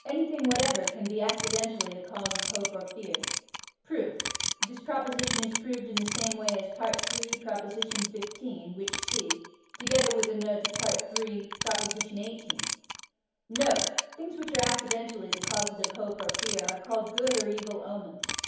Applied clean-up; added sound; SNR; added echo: none; Clock; 1 dB; reverberation time 2.2 s.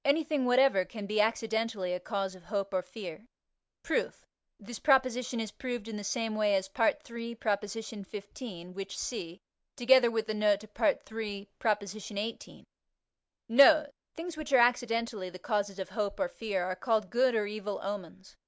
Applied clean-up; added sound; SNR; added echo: none; none; none; none.